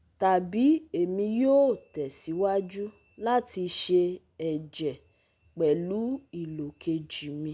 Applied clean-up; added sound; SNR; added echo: none; none; none; none.